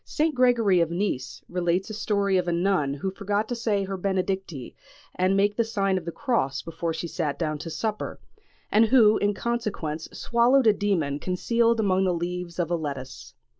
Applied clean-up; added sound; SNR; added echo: none; none; none; none.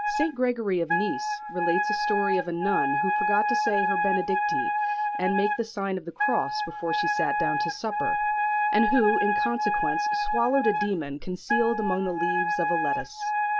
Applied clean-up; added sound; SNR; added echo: none; Wind instrument, woodwind instrument; -2 dB; none.